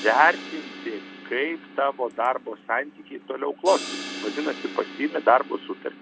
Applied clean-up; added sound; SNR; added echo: none; Crash cymbal; 13 dB; none.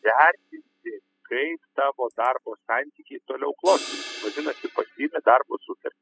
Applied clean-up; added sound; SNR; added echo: classical method spectral subtraction.